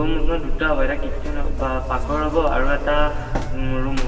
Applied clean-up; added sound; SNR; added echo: none; Buzz; -3 dB; reverberation time 2.4 s.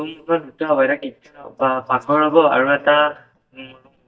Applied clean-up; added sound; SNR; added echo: neural mask model DeepFilterNet 3.